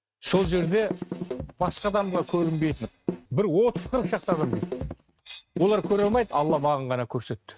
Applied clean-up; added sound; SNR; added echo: neural mask model RNNoise.